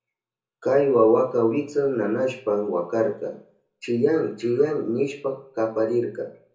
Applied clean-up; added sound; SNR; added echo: none; none; none; reverberation time 0.7 s.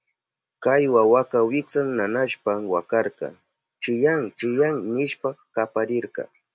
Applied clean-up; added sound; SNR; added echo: none; none; none; none.